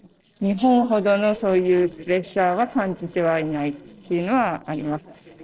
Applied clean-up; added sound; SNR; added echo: neural separator model SepFormer DNS4.